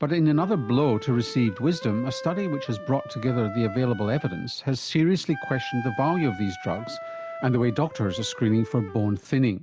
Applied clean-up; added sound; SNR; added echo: none; Wind instrument, woodwind instrument; 14 dB; none.